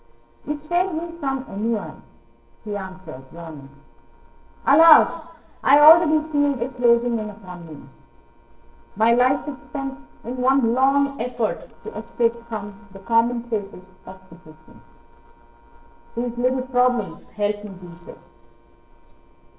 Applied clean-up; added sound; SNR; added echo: neural separator model SepFormer DNS4.